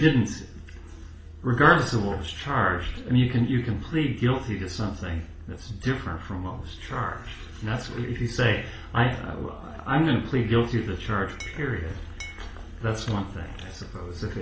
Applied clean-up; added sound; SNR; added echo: none; Glass; 16 dB; reverberation time 0.5 s.